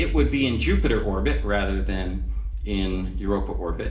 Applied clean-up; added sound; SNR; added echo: none; Accelerating, revving, vroom; 0 dB; reverberation time 0.5 s.